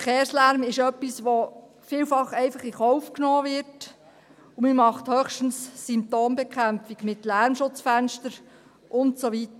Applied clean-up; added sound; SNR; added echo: none; none; none; none.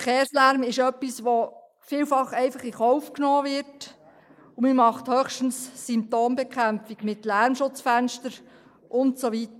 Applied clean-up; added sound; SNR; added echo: neural mask model Resemble Enhance denoiser.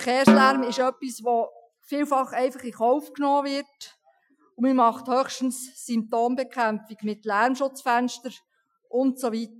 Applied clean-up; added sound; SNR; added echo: classical method Wiener filter.